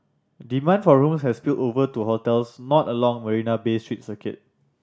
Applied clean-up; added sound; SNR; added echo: none; none; none; none.